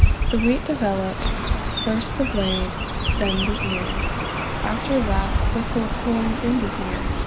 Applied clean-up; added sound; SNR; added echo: none; Chirp, tweet; -3 dB; none.